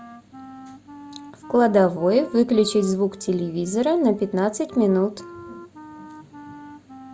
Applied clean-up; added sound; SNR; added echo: none; Wind instrument, woodwind instrument; 19 dB; none.